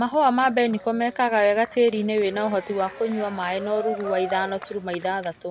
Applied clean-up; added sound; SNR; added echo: none; Cheering; 14 dB; none.